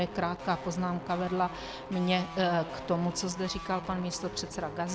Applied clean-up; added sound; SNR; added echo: none; Guitar; 11 dB; none.